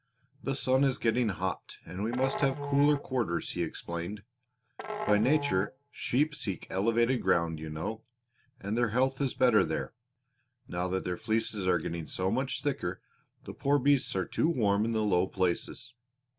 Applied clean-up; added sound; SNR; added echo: none; Musical instrument; 9 dB; none.